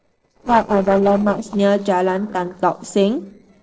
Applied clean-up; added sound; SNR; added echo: neural separator model SepFormer DNS4.